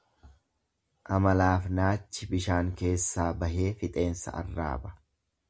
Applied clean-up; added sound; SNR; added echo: none; none; none; none.